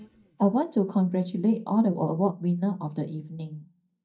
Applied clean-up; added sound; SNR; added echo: neural mask model DeepFilterNet 3.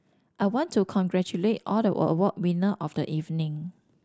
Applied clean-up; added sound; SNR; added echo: none; none; none; none.